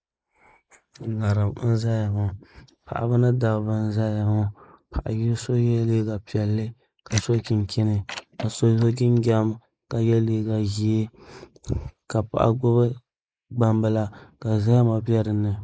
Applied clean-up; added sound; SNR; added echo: neural mask model Resemble Enhance denoiser.